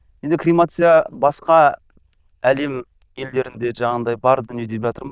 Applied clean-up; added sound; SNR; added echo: neural diffusion model UNIVERSE++.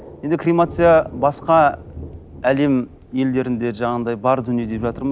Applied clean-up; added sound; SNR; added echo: none; Thunder; 18 dB; none.